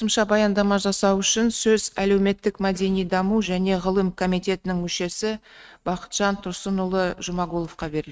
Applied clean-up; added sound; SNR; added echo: neural mask model RNNoise.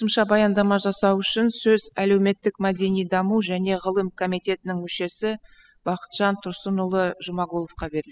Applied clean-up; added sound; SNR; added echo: classical method spectral subtraction.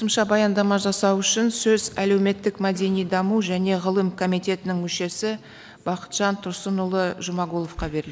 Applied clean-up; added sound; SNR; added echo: none; none; none; none.